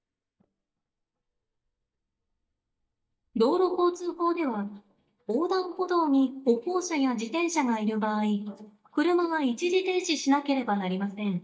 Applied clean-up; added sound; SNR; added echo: neural mask model DeepFilterNet 3.